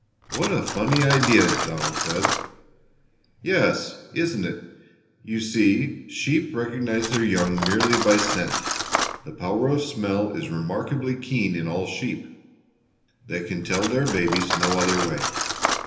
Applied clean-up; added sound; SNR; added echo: none; Cutlery, silverware; 5 dB; reverberation time 0.8 s.